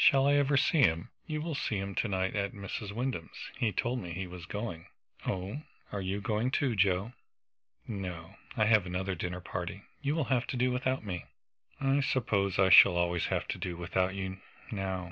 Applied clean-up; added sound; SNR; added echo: none; none; none; none.